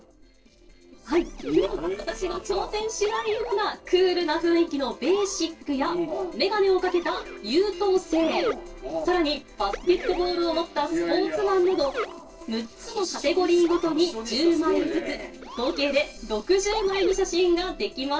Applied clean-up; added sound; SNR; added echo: neural separator model SepFormer DNS4.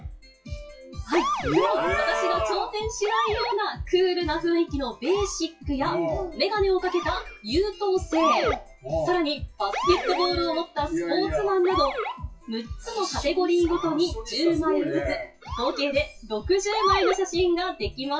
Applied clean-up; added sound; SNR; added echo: classical method WPE with log-MMSE.